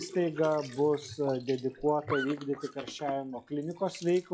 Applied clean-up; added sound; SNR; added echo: classical method log-MMSE.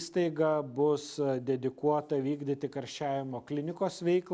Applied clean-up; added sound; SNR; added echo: none; none; none; none.